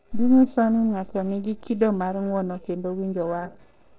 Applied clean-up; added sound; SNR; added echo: neural separator model SepFormer DNS4.